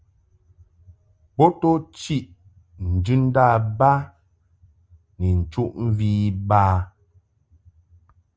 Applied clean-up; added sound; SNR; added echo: none; none; none; none.